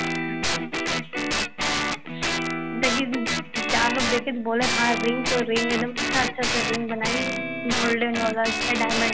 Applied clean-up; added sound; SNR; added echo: none; Guitar; -1 dB; none.